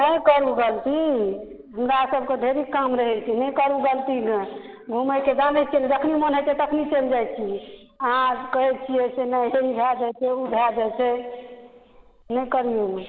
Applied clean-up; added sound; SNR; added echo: neural mask model Resemble Enhance denoiser.